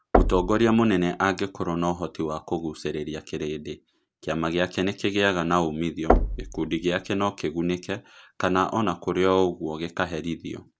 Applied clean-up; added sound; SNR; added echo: none; Knock; 3 dB; none.